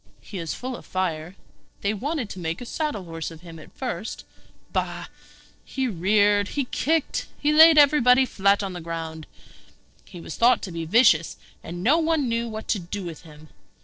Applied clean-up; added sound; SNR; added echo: neural separator model SepFormer DNS4.